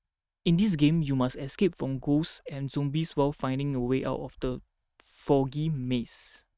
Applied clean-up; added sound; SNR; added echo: neural mask model RNNoise.